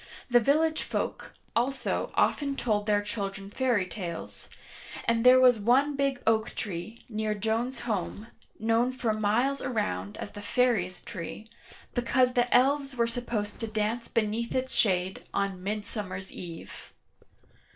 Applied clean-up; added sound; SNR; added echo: neural separator model SepFormer DNS4.